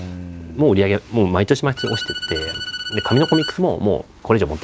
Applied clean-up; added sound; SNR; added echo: none; Bowed string instrument; 10 dB; none.